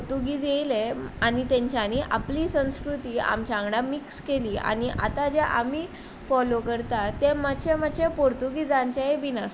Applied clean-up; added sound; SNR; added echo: none; none; none; none.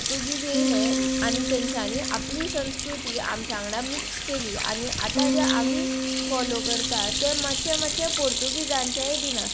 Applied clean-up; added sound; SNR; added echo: none; Sink (filling or washing) / Hands + Bass guitar; -3 dB; none.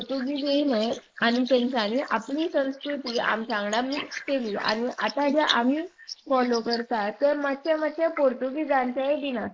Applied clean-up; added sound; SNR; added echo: neural mask model Resemble Enhance denoiser.